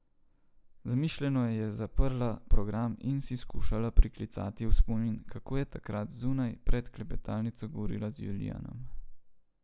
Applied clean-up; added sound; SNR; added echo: none; none; none; none.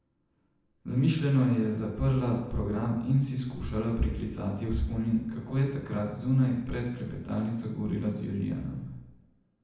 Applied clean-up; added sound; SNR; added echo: none; none; none; reverberation time 0.9 s.